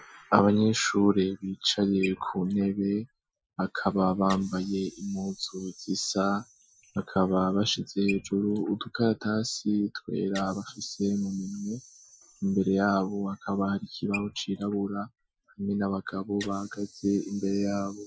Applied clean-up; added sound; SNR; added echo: classical method Wiener filter.